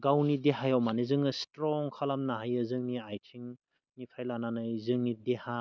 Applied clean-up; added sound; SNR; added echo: none; none; none; none.